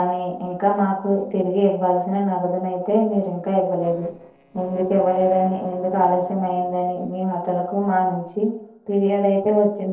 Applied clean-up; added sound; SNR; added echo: neural separator model SepFormer DNS4.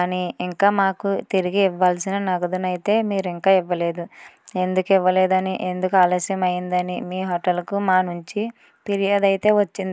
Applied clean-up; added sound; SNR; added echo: none; none; none; none.